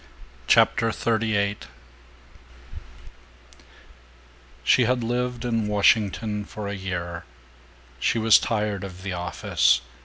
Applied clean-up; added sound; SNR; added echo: none; none; none; none.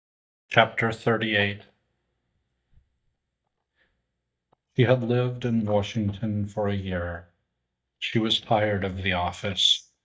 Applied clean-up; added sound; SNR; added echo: neural mask model DeepFilterNet 3.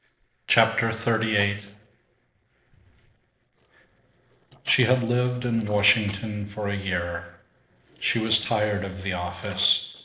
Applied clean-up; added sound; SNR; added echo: neural separator model SepFormer DNS4.